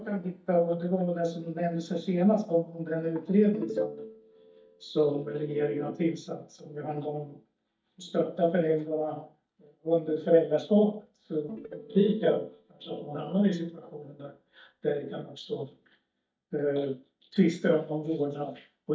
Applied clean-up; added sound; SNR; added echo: neural mask model DeepFilterNet 3.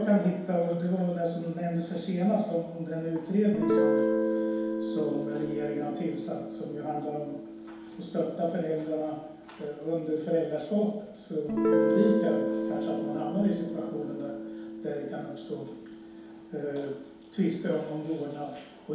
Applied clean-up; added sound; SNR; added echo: none; Guitar; 2 dB; reverberation time 2.2 s.